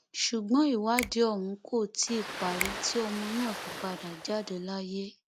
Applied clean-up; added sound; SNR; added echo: none; Ocean + Finger snapping; 8 dB; none.